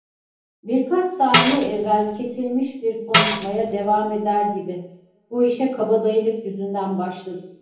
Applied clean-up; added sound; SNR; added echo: none; Tambourine; 2 dB; reverberation time 0.7 s.